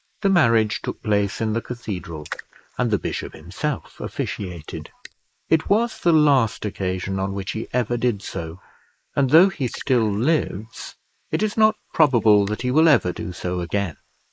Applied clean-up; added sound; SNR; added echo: neural mask model Resemble Enhance denoiser.